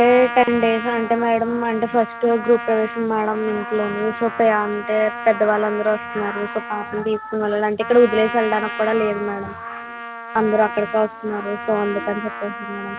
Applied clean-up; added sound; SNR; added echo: none; Trumpet; 11 dB; none.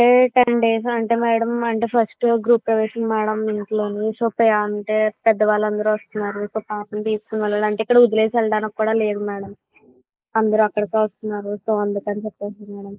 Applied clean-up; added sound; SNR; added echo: neural mask model Resemble Enhance denoiser.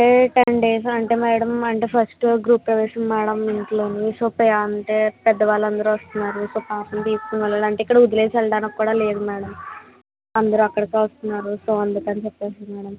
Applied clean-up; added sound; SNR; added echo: none; none; none; none.